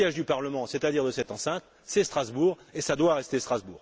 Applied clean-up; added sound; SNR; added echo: none; none; none; none.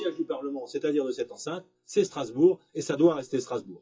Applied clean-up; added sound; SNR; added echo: classical method WPE with log-MMSE.